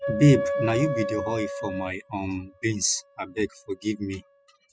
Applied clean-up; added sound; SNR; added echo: classical method spectral subtraction.